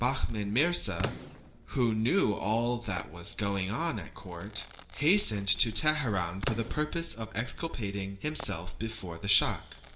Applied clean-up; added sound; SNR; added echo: none; Crackle / Fireworks; 15 dB; reverberation time 1.6 s.